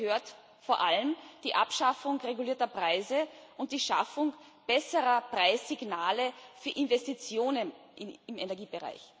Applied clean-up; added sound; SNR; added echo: none; none; none; none.